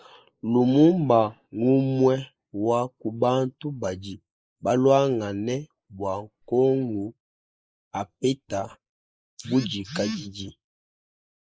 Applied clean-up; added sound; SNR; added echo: neural mask model Resemble Enhance denoiser.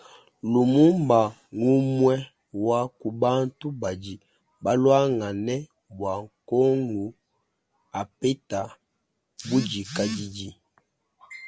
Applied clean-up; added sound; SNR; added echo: none; none; none; none.